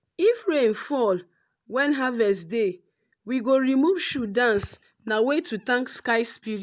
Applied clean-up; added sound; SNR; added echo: none; none; none; none.